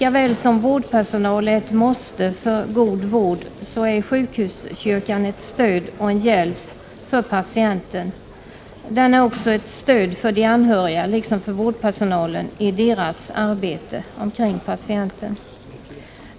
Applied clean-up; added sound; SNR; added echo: none; none; none; none.